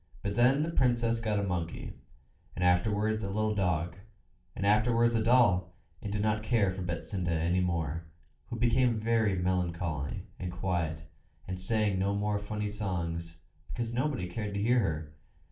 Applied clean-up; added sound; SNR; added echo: none; none; none; reverberation time 0.3 s.